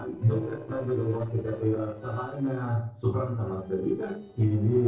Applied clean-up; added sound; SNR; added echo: neural separator model SepFormer DNS4.